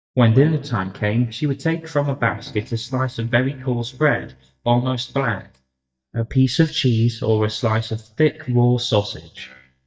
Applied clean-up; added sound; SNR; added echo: neural mask model DeepFilterNet 3.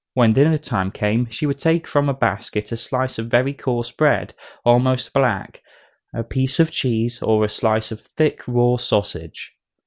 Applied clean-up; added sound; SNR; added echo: none; none; none; none.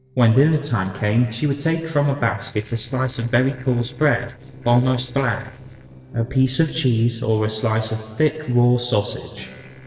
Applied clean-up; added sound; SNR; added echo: neural separator model SepFormer DNS4.